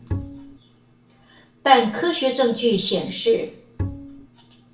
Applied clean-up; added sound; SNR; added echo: none; Bowed string instrument; 6 dB; reverberation time 0.4 s.